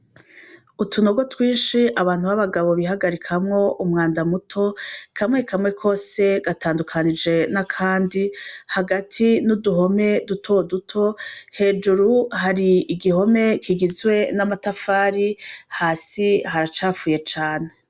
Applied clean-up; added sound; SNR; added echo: none; none; none; none.